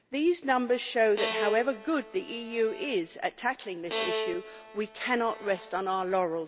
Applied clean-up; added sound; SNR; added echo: none; Bowed string instrument; 8 dB; none.